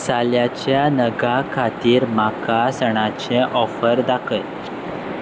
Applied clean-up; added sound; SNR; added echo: none; none; none; none.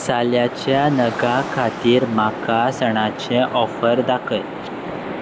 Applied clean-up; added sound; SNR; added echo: none; Car; 19 dB; none.